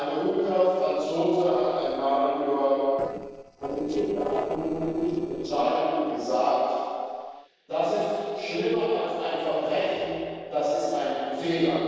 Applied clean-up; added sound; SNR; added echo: neural separator model SepFormer DNS4.